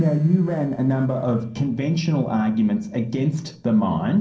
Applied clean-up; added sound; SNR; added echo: neural separator model SepFormer DNS4.